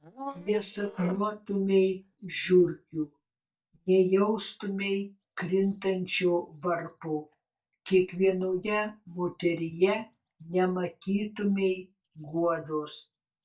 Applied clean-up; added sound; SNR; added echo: neural mask model DeepFilterNet 3.